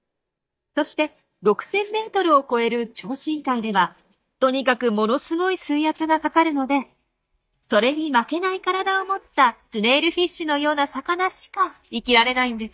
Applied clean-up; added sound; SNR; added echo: neural mask model DeepFilterNet 3.